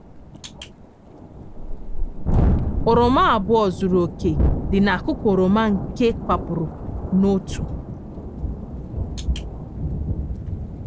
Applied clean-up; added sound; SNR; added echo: none; Thunderstorm; 2 dB; none.